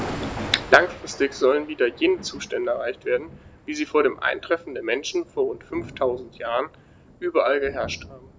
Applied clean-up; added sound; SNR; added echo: none; Thunder; 14 dB; none.